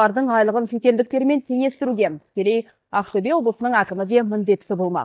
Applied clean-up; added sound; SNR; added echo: neural mask model DeepFilterNet 3.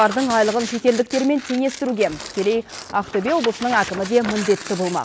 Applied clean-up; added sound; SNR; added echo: none; Tearing; 13 dB; none.